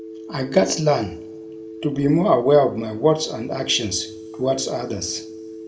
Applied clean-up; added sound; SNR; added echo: none; Telephone; 14 dB; reverberation time 0.4 s.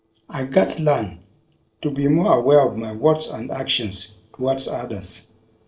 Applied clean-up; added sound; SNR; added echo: neural separator model SepFormer DNS4.